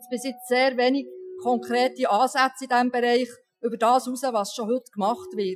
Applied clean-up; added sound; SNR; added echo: classical method Wiener filter.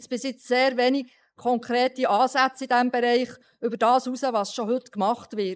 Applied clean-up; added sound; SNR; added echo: neural mask model Resemble Enhance denoiser.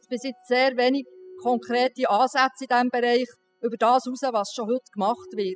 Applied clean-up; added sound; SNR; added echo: classical method spectral subtraction.